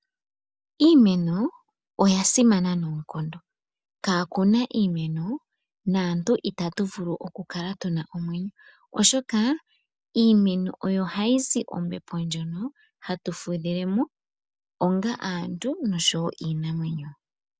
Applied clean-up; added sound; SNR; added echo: none; none; none; none.